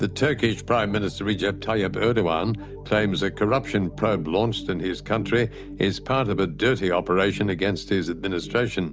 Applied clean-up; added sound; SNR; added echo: none; Piano; 18 dB; none.